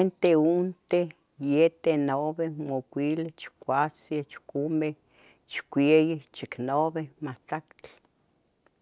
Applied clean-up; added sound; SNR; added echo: none; none; none; none.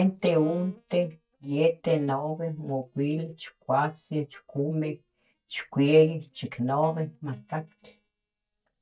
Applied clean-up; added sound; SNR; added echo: neural mask model DeepFilterNet 3.